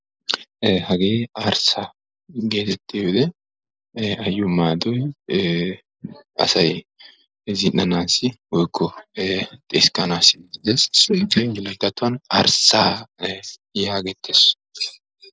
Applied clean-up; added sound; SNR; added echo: neural mask model Resemble Enhance denoiser.